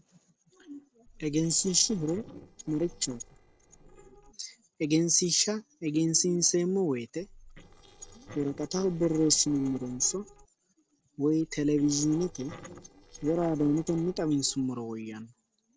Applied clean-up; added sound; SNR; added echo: neural separator model SepFormer DNS4.